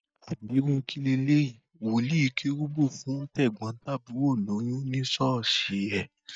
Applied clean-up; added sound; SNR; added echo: neural mask model DeepFilterNet 3.